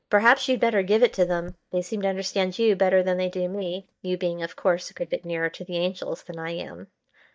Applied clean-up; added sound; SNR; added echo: neural mask model DeepFilterNet 3.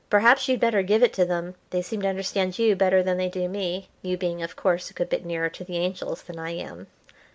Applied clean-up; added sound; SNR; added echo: none; none; none; none.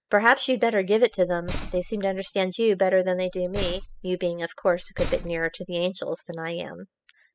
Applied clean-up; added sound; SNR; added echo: classical method spectral subtraction.